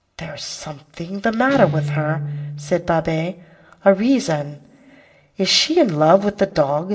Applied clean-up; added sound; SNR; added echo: none; Guitar; 8 dB; reverberation time 0.3 s.